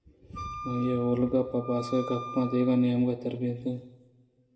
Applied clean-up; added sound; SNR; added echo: none; Wind instrument, woodwind instrument; 12 dB; reverberation time 1.0 s.